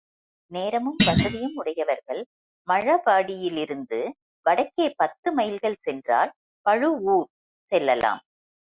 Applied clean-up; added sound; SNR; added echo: classical method Wiener filter.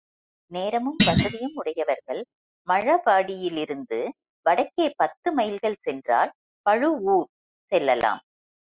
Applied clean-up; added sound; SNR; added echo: classical method spectral subtraction.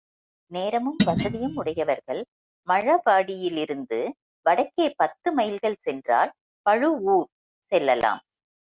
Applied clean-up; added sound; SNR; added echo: neural mask model RNNoise.